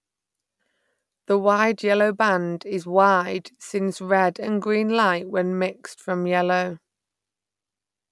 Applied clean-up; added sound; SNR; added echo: none; none; none; none.